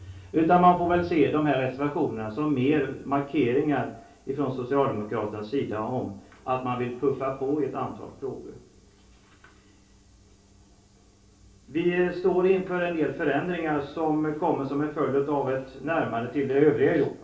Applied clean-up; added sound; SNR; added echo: none; none; none; reverberation time 0.2 s.